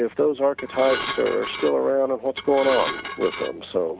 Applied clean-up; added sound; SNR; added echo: none; Dishes, pots, and pans / Glass; 8 dB; none.